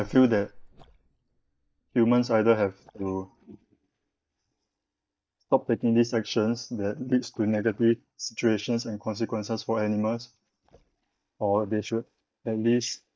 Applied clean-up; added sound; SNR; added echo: neural mask model DeepFilterNet 3.